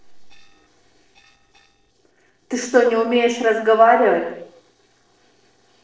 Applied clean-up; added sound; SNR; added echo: neural separator model SepFormer DNS4.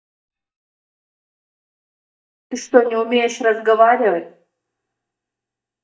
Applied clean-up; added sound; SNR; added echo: neural mask model DeepFilterNet 3.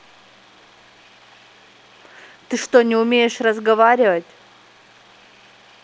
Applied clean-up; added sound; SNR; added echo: none; none; none; none.